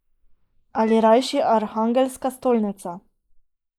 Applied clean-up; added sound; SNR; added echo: neural mask model Resemble Enhance denoiser.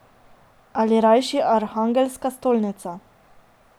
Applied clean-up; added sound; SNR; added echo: none; none; none; none.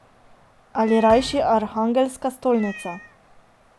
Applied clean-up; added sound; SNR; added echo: none; Meow + Thump, thud; 18 dB; none.